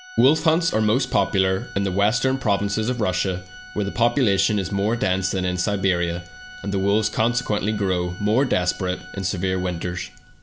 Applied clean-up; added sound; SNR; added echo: none; Organ; 19 dB; none.